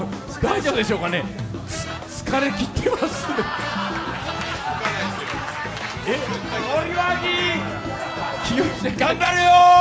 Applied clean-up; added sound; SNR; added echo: none; none; none; none.